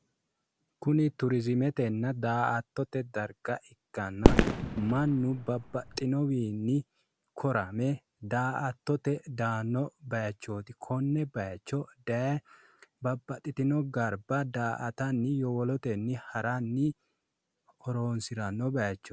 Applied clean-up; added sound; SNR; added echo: none; Fireworks; -5 dB; none.